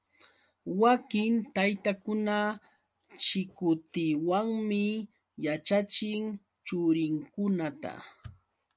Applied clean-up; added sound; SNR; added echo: none; none; none; none.